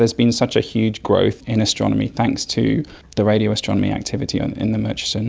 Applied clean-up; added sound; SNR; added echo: none; none; none; none.